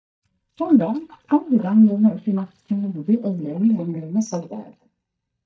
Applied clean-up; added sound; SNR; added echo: neural mask model DeepFilterNet 3.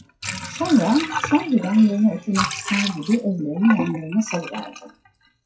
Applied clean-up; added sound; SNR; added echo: classical method WPE with log-MMSE.